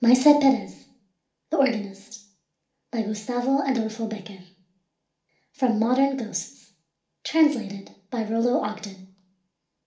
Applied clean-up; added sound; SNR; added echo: none; none; none; reverberation time 0.4 s.